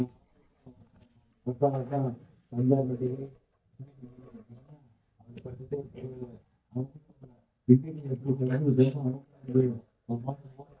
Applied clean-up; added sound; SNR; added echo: neural mask model DeepFilterNet 3.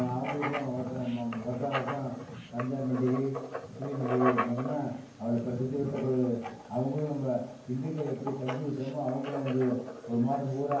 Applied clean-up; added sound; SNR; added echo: none; Writing; 8 dB; reverberation time 0.9 s.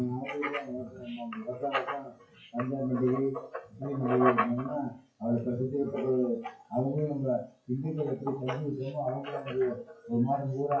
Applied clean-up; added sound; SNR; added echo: classical method WPE with log-MMSE.